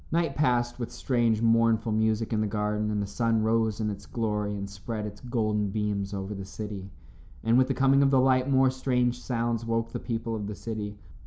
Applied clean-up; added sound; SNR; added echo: none; none; none; none.